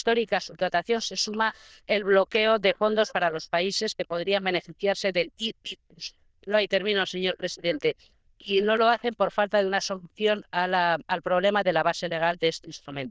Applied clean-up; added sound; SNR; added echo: neural diffusion model UNIVERSE++.